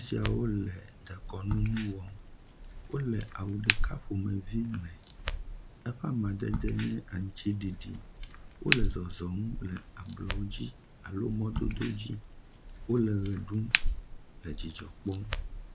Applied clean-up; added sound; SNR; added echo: none; Crack; 1 dB; none.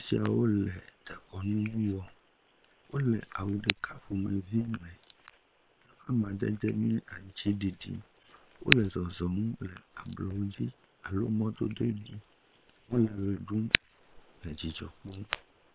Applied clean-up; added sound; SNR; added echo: neural separator model SepFormer WHAM!.